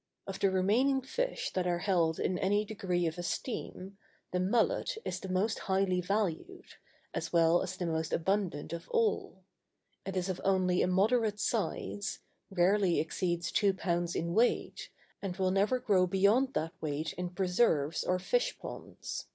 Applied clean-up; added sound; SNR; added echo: none; none; none; none.